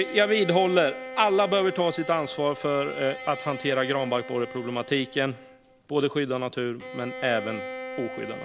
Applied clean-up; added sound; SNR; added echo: none; Bowed string instrument; 12 dB; none.